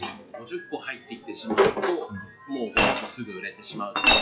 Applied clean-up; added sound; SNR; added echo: classical method log-MMSE.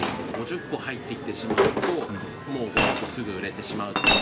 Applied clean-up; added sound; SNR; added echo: none; Chink, clink; -4 dB; none.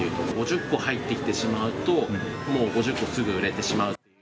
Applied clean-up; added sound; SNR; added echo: none; none; none; none.